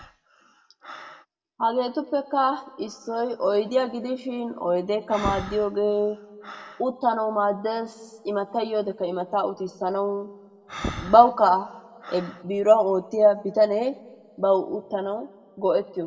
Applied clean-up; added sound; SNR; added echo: none; Breathing; 18 dB; reverberation time 1.3 s.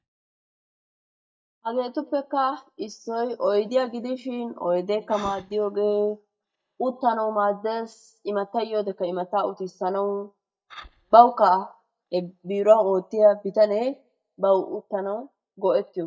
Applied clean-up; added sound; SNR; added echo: neural mask model DeepFilterNet 3.